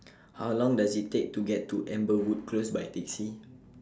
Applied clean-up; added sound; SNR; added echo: none; none; none; none.